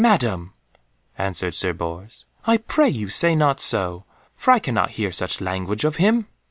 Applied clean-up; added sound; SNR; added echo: none; none; none; none.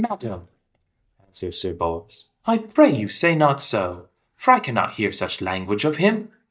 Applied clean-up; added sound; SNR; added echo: neural mask model DeepFilterNet 3.